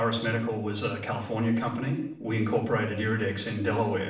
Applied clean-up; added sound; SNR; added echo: none; none; none; reverberation time 0.6 s.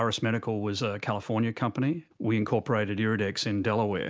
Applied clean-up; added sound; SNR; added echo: none; none; none; none.